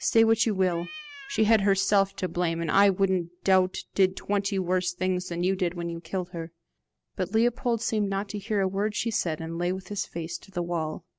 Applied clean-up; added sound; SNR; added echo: none; Cat; 17 dB; none.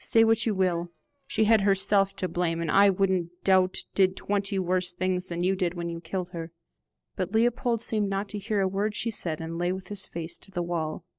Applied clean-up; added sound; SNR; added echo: neural separator model SepFormer DNS4.